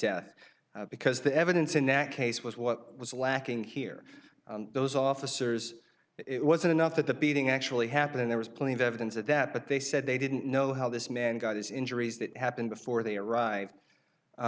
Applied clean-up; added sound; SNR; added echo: none; none; none; none.